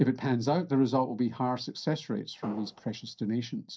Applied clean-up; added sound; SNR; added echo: neural mask model DeepFilterNet 3.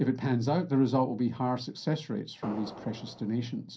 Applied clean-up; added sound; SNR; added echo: none; Fireworks; 14 dB; reverberation time 0.3 s.